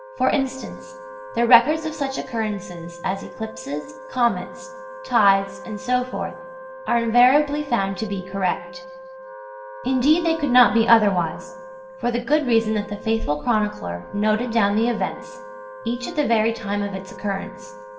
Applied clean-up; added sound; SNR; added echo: none; Wind instrument, woodwind instrument; 15 dB; reverberation time 0.7 s.